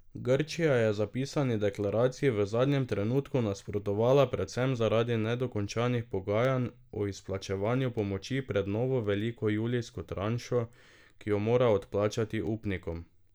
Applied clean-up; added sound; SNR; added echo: none; none; none; none.